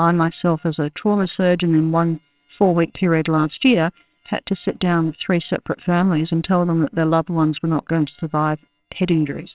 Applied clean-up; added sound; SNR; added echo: neural separator model SepFormer WHAMR!.